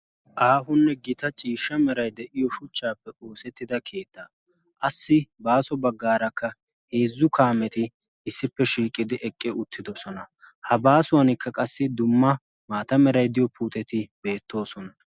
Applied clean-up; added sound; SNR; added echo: none; none; none; none.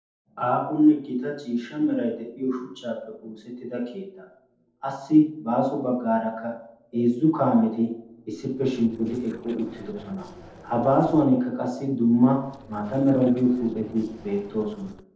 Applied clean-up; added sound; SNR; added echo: neural separator model SepFormer DNS4.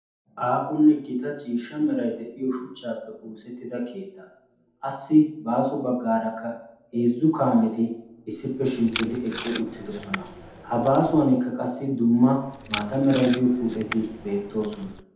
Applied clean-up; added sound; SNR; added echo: none; Packing tape, duct tape; 11 dB; reverberation time 0.8 s.